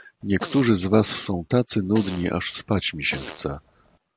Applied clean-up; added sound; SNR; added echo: none; Fart; 16 dB; none.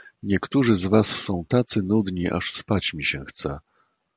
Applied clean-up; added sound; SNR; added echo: none; none; none; none.